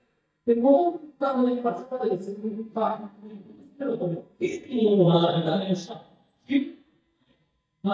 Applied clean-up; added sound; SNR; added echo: neural mask model DeepFilterNet 3.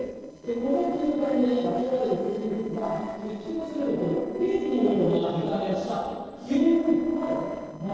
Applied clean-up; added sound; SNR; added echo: neural separator model SepFormer DNS4.